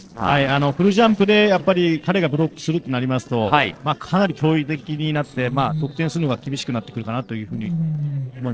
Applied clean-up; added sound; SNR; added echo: neural separator model SepFormer DNS4.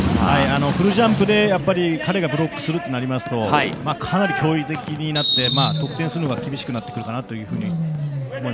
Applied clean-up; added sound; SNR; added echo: none; Wild animals; 11 dB; none.